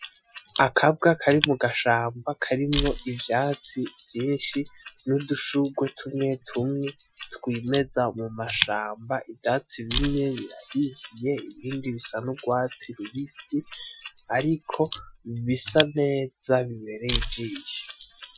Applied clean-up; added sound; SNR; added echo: classical method Wiener filter.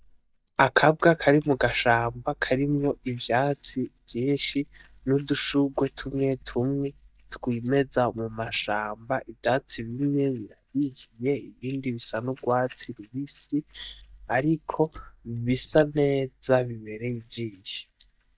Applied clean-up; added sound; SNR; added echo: neural mask model DeepFilterNet 3.